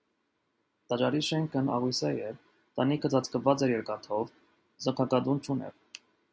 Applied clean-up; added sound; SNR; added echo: none; none; none; none.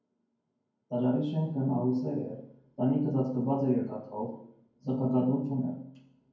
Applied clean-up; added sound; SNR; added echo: none; none; none; reverberation time 0.9 s.